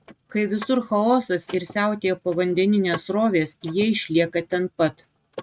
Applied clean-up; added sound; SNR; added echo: neural mask model RNNoise.